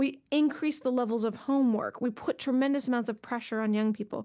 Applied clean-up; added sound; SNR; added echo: none; none; none; none.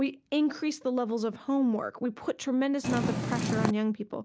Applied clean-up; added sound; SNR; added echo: none; Purr; 0 dB; none.